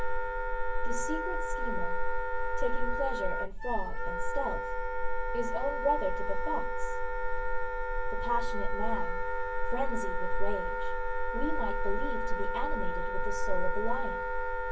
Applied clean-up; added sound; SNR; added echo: none; Wind instrument, woodwind instrument; 6 dB; reverberation time 0.3 s.